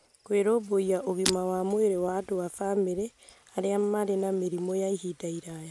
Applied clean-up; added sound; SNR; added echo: none; Shatter; 7 dB; none.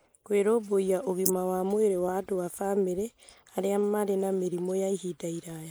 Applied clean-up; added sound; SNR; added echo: neural mask model Resemble Enhance denoiser.